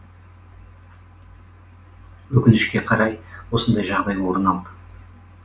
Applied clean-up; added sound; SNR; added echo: none; none; none; none.